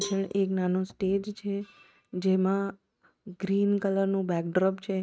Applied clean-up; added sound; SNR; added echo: neural mask model RNNoise.